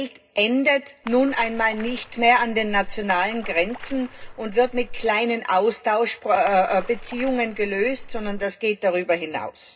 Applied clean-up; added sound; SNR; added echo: none; Splash, splatter; 11 dB; reverberation time 0.2 s.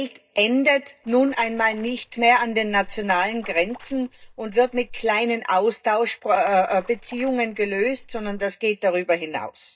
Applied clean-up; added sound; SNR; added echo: neural mask model DeepFilterNet 3.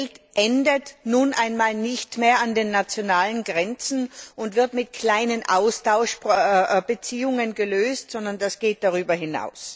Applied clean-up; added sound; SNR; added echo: none; none; none; none.